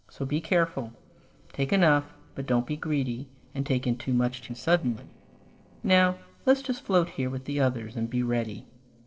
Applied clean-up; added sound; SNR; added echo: neural separator model SepFormer DNS4.